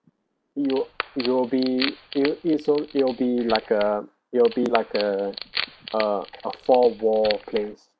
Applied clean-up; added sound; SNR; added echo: none; Wood; 12 dB; none.